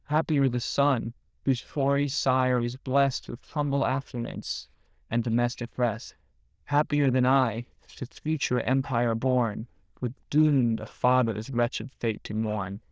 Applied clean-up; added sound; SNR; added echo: neural diffusion model UNIVERSE++.